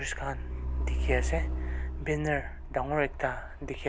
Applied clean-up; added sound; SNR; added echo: none; Truck; 0 dB; none.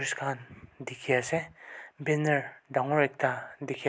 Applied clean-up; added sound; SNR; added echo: none; none; none; none.